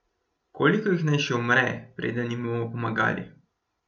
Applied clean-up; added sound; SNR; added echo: none; none; none; none.